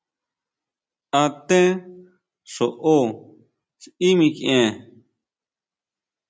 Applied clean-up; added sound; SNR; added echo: none; none; none; none.